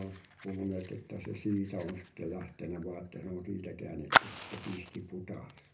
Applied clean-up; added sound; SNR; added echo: none; Fire; -2 dB; reverberation time 0.3 s.